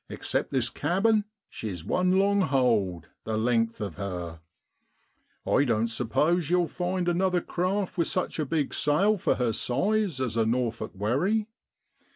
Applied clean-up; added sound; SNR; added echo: none; none; none; none.